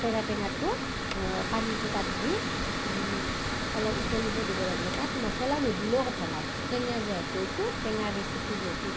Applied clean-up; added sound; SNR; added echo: none; Mechanical fan; 0 dB; none.